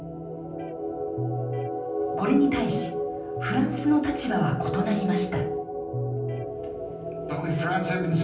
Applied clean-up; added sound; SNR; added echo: none; Electric guitar; 11 dB; reverberation time 0.6 s.